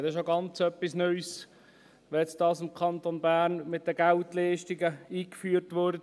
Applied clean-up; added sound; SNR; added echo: none; none; none; none.